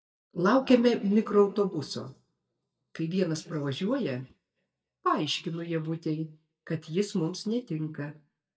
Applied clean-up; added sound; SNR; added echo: neural mask model DeepFilterNet 3.